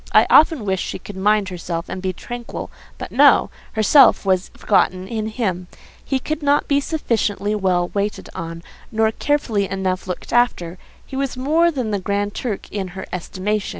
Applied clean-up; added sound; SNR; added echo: none; none; none; none.